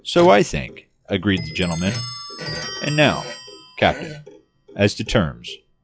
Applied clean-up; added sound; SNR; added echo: classical method log-MMSE.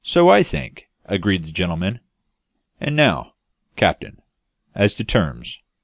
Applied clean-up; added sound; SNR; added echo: none; none; none; none.